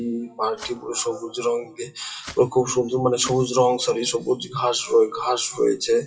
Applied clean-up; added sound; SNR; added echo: classical method WPE with log-MMSE.